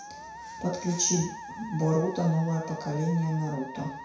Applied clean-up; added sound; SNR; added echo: none; Musical instrument; 13 dB; reverberation time 0.6 s.